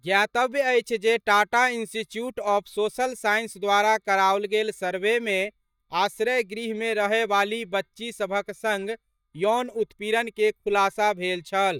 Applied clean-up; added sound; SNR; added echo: neural mask model DeepFilterNet 3.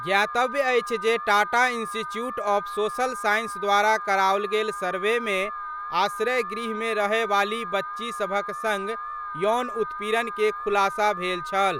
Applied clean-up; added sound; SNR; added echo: none; Alarm; 8 dB; none.